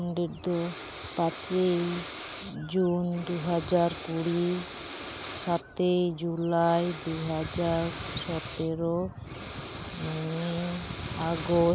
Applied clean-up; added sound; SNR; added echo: none; Breathing; 2 dB; none.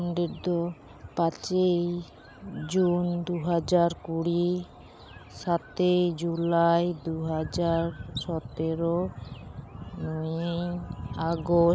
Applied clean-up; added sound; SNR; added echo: none; none; none; none.